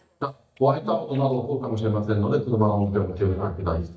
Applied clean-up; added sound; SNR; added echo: neural mask model DeepFilterNet 3.